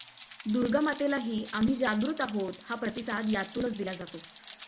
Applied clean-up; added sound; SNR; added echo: none; Rain; 18 dB; reverberation time 0.6 s.